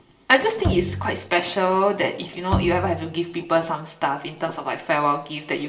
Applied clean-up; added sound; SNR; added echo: none; Bowed string instrument; 6 dB; reverberation time 1.4 s.